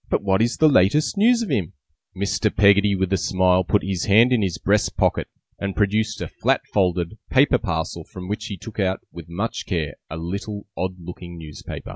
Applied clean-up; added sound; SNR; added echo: none; none; none; none.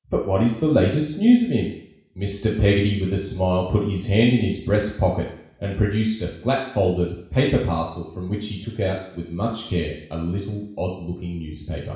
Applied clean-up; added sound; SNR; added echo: none; none; none; reverberation time 0.7 s.